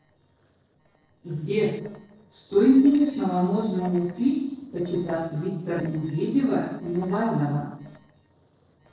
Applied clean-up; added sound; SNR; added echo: neural separator model SepFormer DNS4.